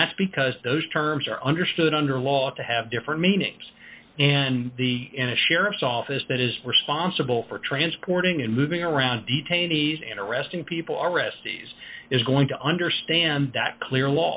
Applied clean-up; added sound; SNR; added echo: none; none; none; none.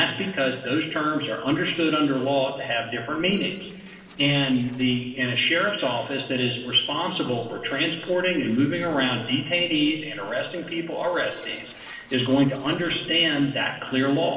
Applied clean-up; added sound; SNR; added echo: neural separator model SepFormer DNS4.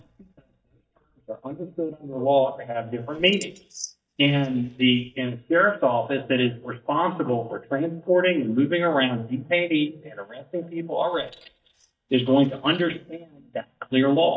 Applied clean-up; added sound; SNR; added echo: neural mask model DeepFilterNet 3.